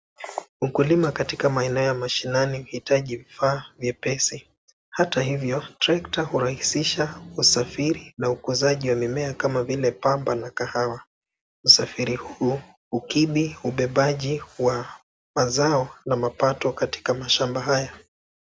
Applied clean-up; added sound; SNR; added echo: none; none; none; none.